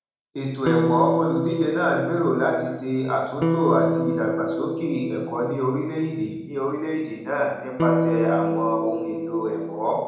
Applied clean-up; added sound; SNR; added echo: none; Electric guitar; 0 dB; reverberation time 0.9 s.